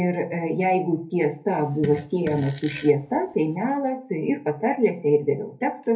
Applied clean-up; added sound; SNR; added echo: none; Fart; 14 dB; reverberation time 0.3 s.